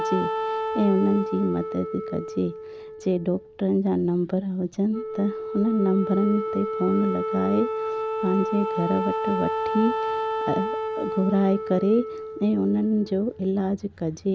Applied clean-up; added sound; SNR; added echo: none; Wind instrument, woodwind instrument; 5 dB; none.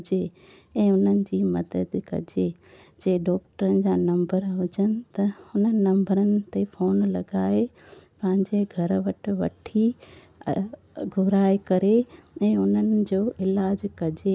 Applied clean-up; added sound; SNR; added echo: none; none; none; none.